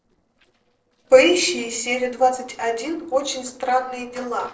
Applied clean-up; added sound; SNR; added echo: neural separator model SepFormer DNS4.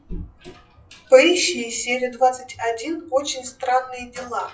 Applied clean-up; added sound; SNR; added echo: classical method WPE with log-MMSE.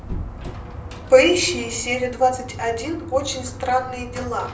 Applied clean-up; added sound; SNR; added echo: none; Slam; 11 dB; reverberation time 0.6 s.